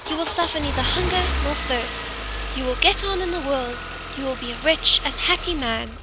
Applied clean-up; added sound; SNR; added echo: none; Engine starting / Car; 4 dB; none.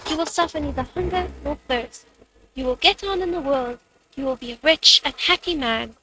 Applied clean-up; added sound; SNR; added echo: neural mask model RNNoise.